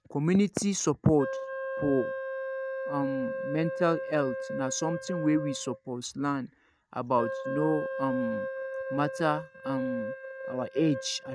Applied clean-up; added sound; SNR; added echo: neural mask model RNNoise.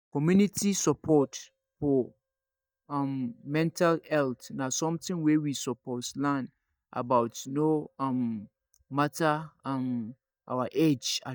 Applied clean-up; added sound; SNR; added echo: neural mask model DeepFilterNet 3.